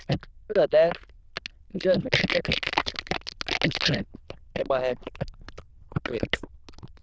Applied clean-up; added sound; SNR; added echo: neural diffusion model UNIVERSE++.